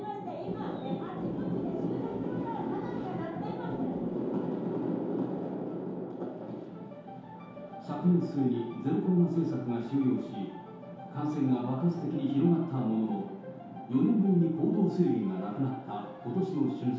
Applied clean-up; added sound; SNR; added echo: none; none; none; reverberation time 0.8 s.